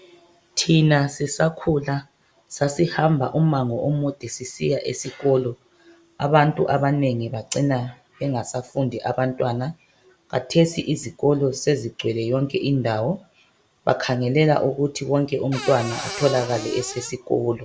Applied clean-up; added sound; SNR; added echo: none; Cupboard open or close / Door; 10 dB; none.